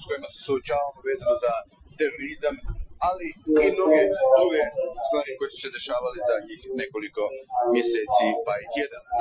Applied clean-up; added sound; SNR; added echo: classical method Wiener filter.